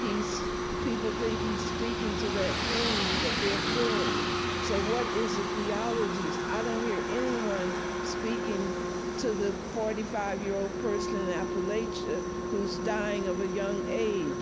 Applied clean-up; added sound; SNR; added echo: none; Wind instrument, woodwind instrument + Aircraft; -2 dB; none.